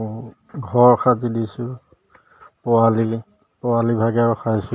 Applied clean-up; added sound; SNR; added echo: none; none; none; none.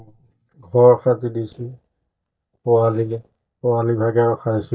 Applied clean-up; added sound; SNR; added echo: neural mask model DeepFilterNet 3.